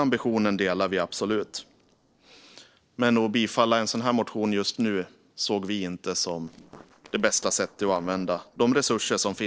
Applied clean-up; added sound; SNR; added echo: neural separator model SepFormer DNS4.